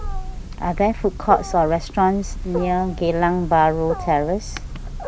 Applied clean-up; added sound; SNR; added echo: none; Wild animals; 8 dB; none.